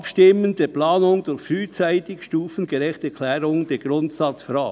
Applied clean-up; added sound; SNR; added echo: none; none; none; none.